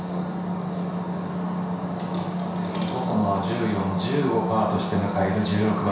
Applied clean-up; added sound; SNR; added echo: none; none; none; reverberation time 0.7 s.